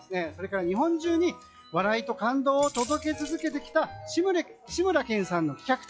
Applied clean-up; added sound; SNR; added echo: classical method log-MMSE.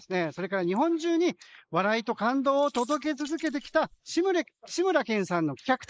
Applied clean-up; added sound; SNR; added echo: neural mask model Resemble Enhance denoiser.